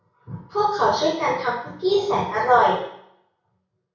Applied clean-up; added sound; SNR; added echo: none; none; none; reverberation time 0.6 s.